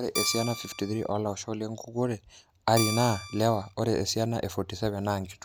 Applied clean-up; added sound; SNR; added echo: none; Guitar; 6 dB; none.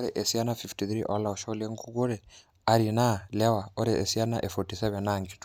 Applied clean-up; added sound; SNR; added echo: none; none; none; none.